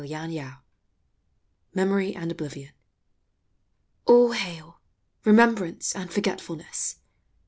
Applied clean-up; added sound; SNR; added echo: none; none; none; none.